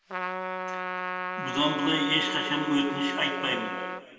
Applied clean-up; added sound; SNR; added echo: none; Trumpet; 4 dB; reverberation time 2.5 s.